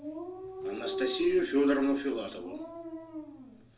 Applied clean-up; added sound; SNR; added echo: none; Dog; 9 dB; reverberation time 0.3 s.